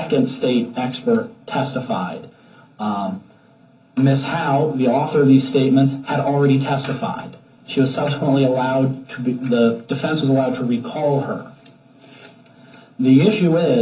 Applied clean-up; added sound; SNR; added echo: none; none; none; reverberation time 0.3 s.